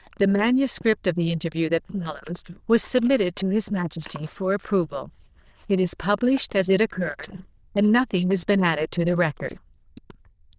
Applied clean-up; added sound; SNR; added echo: neural diffusion model UNIVERSE++.